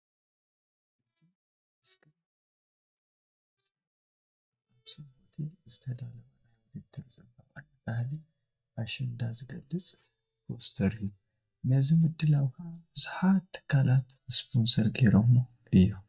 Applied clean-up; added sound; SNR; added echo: neural mask model DeepFilterNet 3.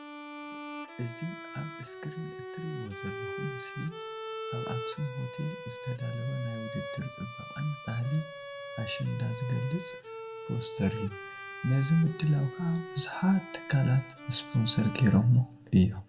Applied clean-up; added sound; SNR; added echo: none; Bowed string instrument; 13 dB; reverberation time 0.5 s.